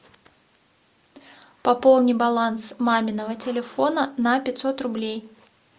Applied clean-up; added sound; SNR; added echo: none; none; none; none.